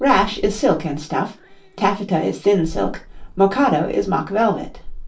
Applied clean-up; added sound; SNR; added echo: none; Meow / Purr; 14 dB; reverberation time 0.2 s.